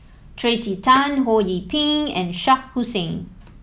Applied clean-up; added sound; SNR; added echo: none; Tambourine; 15 dB; none.